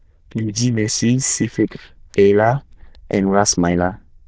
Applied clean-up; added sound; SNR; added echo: neural diffusion model UNIVERSE++.